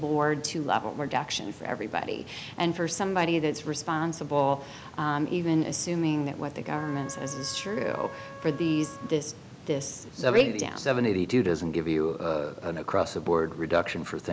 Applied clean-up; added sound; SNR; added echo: none; Trumpet; 16 dB; none.